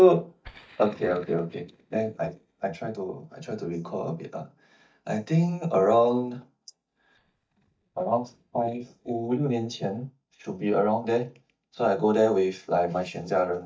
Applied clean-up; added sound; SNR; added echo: neural mask model DeepFilterNet 3.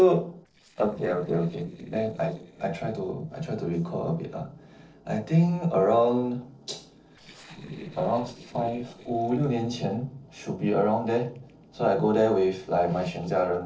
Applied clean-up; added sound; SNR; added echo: neural separator model SepFormer DNS4.